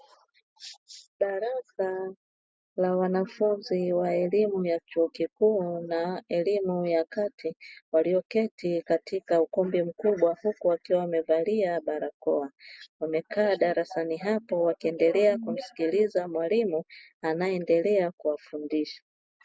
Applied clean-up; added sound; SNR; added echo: none; none; none; none.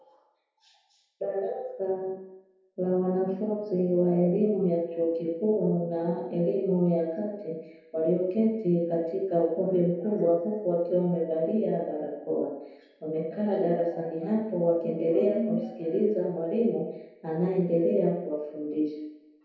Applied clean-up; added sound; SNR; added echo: none; none; none; reverberation time 0.9 s.